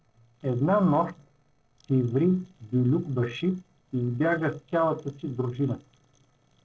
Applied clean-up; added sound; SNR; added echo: neural separator model SepFormer DNS4.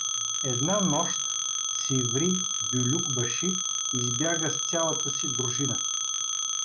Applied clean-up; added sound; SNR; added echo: none; Telephone; -2 dB; none.